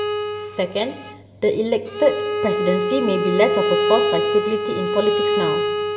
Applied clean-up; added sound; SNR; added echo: none; Bowed string instrument; 0 dB; reverberation time 1.5 s.